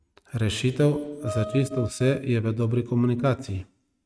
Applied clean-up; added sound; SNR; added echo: neural mask model RNNoise.